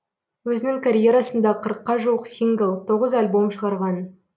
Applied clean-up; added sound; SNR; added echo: none; none; none; none.